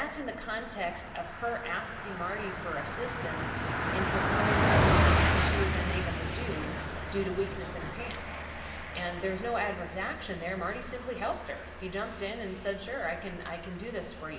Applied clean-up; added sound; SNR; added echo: none; Car passing by; -4 dB; reverberation time 2.0 s.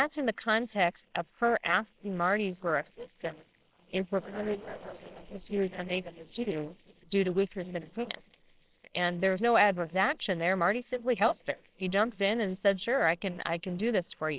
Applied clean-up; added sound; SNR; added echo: neural separator model SepFormer WHAMR!.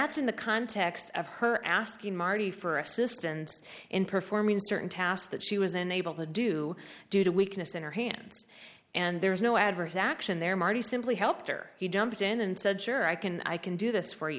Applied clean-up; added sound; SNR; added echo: none; none; none; none.